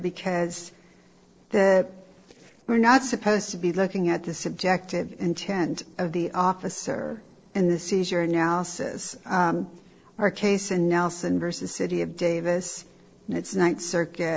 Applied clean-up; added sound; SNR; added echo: neural separator model SepFormer DNS4.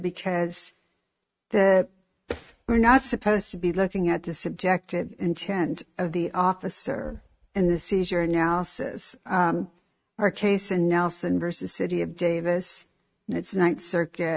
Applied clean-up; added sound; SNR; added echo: neural mask model RNNoise.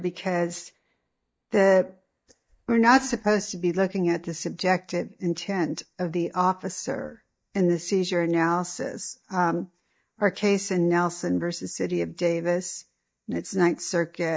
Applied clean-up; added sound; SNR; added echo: neural mask model DeepFilterNet 3.